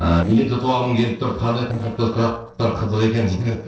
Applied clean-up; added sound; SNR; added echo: neural separator model SepFormer DNS4.